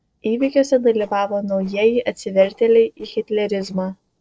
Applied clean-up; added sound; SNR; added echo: neural separator model SepFormer DNS4.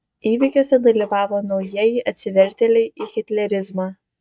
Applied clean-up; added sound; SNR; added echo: neural mask model DeepFilterNet 3.